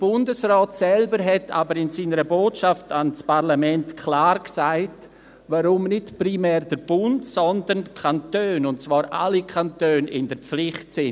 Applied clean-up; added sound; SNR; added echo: none; none; none; none.